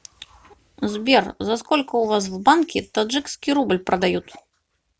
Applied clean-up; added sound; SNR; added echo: none; none; none; none.